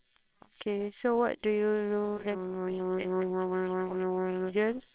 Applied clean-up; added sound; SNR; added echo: neural separator model SepFormer WHAMR!.